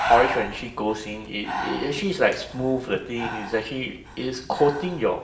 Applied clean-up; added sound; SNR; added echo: none; Breathing; 8 dB; reverberation time 1.0 s.